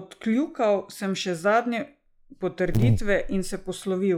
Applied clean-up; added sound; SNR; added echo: classical method log-MMSE.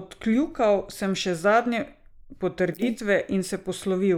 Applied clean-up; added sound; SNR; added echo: neural mask model Resemble Enhance denoiser.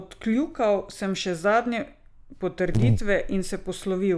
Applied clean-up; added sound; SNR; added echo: none; Buzz; -2 dB; none.